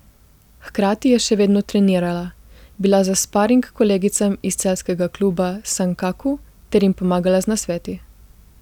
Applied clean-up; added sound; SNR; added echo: none; none; none; none.